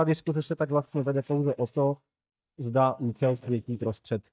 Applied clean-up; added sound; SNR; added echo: neural mask model DeepFilterNet 3.